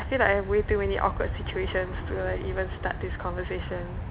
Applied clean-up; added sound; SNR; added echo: none; Aircraft; 4 dB; none.